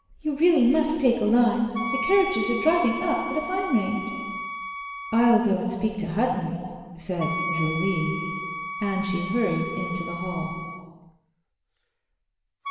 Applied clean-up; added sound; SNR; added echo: none; Wind instrument, woodwind instrument; 9 dB; reverberation time 1.6 s.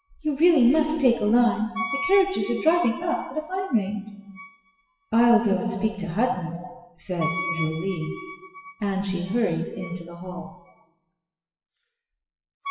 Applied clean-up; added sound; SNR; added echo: classical method WPE with log-MMSE.